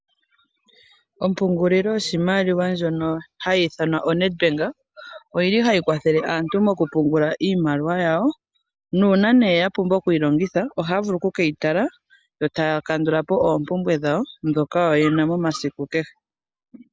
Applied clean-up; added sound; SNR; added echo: none; none; none; none.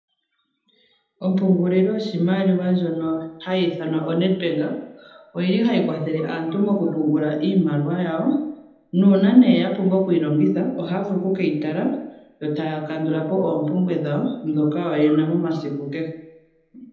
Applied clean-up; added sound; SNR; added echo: none; none; none; reverberation time 0.8 s.